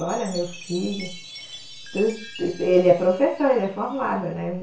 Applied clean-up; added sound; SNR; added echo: none; Chime; 18 dB; reverberation time 0.3 s.